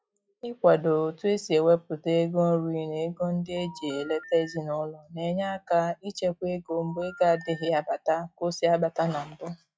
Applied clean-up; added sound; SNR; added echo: classical method log-MMSE.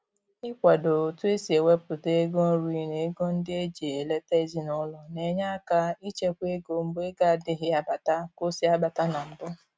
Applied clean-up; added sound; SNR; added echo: none; none; none; none.